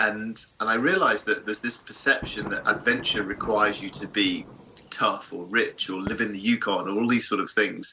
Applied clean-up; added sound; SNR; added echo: none; Fireworks + Thunder; 17 dB; none.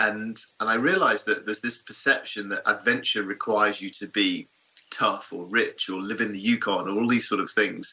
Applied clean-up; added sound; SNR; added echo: none; none; none; none.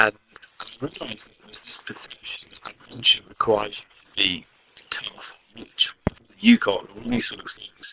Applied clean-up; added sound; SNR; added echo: neural separator model SepFormer WHAM!.